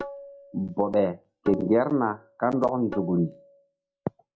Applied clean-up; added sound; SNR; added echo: classical method log-MMSE.